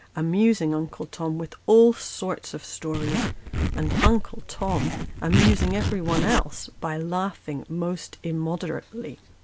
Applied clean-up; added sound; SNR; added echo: none; Zipper (clothing); -1 dB; none.